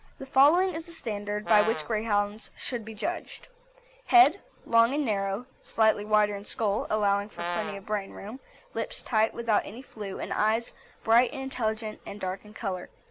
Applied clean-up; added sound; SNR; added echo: none; Brass instrument; 8 dB; none.